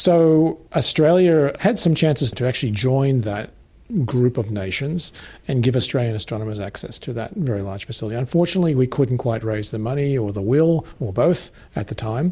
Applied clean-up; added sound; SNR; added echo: none; none; none; none.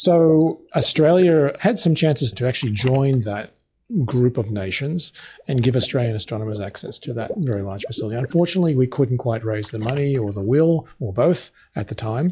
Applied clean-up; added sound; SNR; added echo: classical method log-MMSE.